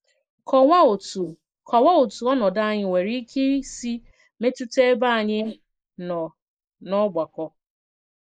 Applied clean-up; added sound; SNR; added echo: neural mask model Resemble Enhance denoiser.